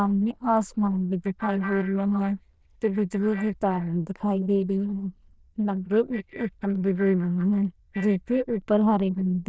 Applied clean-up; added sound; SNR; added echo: neural diffusion model UNIVERSE++.